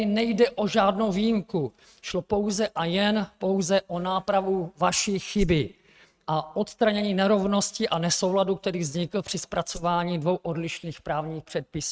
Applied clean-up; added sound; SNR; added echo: neural mask model RNNoise.